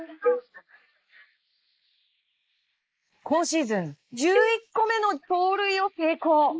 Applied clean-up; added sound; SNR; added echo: neural mask model Resemble Enhance denoiser.